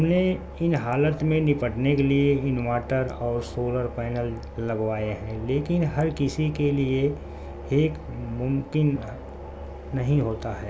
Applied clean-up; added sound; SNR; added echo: none; Musical instrument; 14 dB; none.